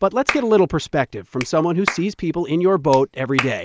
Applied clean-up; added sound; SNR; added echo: none; Clapping; 11 dB; none.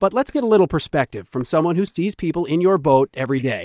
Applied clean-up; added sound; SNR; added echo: neural mask model DeepFilterNet 3.